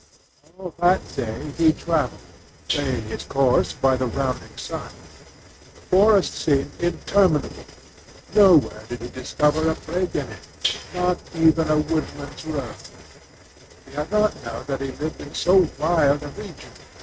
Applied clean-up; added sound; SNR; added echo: neural mask model RNNoise.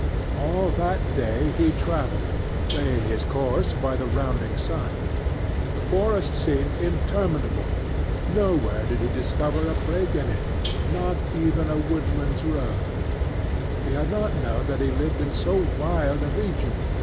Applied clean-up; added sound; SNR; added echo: none; Fire; -3 dB; none.